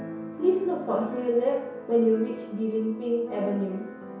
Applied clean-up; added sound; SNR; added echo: none; Keyboard (musical); 11 dB; reverberation time 0.7 s.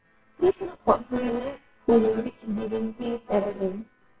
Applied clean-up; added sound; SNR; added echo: neural separator model SepFormer WHAMR!.